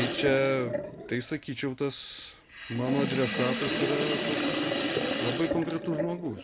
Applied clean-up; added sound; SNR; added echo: none; Sink (filling or washing); 1 dB; none.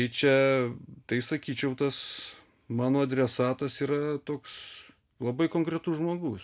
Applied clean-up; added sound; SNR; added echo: none; none; none; none.